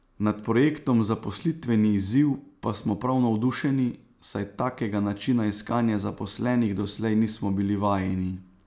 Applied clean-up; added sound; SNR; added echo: none; none; none; none.